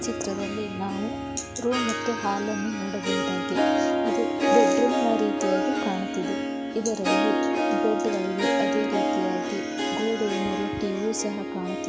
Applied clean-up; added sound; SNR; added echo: none; Harp; -3 dB; none.